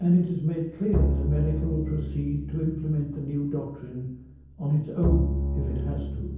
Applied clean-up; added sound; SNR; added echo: none; Bowed string instrument; 2 dB; reverberation time 0.9 s.